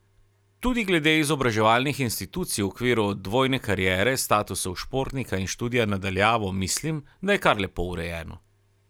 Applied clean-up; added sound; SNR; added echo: none; none; none; none.